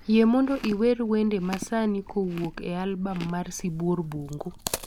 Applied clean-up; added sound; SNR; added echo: none; Chewing, mastication; 14 dB; none.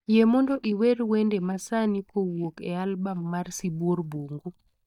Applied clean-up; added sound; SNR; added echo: neural mask model DeepFilterNet 3.